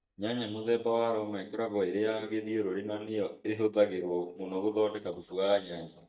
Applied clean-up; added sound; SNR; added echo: neural mask model DeepFilterNet 3.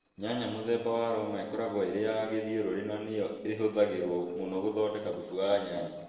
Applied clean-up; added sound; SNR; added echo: neural separator model SepFormer DNS4.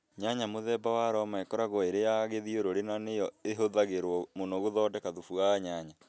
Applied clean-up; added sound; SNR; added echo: none; none; none; none.